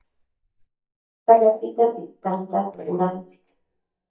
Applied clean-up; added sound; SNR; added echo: neural mask model DeepFilterNet 3.